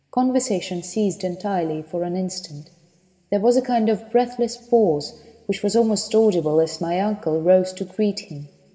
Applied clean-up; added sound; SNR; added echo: none; none; none; reverberation time 1.3 s.